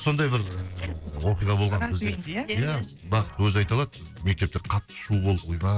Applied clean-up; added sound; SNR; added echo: neural separator model SepFormer DNS4.